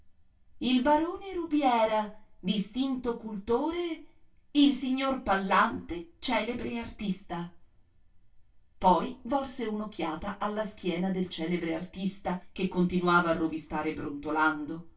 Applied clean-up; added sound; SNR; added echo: none; none; none; reverberation time 0.2 s.